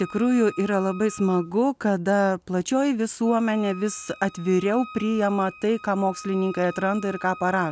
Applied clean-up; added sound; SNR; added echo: none; Wind instrument, woodwind instrument; 19 dB; none.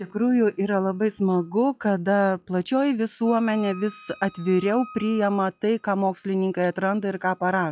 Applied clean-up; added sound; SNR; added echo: classical method log-MMSE.